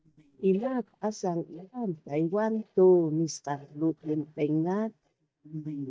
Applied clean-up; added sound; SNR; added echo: neural mask model DeepFilterNet 3.